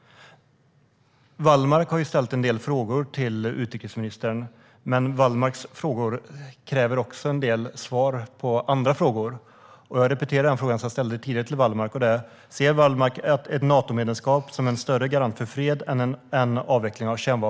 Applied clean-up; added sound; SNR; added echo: none; none; none; none.